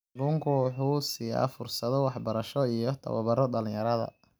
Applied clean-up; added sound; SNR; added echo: none; none; none; none.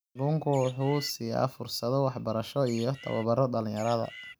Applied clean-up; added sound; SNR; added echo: none; Bird; 17 dB; none.